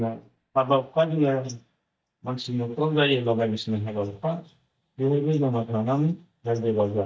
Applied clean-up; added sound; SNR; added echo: neural mask model DeepFilterNet 3.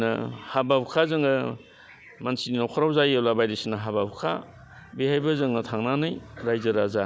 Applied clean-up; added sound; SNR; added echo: none; none; none; none.